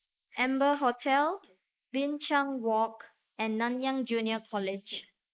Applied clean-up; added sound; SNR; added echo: neural mask model Resemble Enhance denoiser.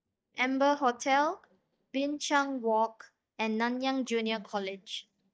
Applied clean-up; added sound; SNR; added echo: neural mask model DeepFilterNet 3.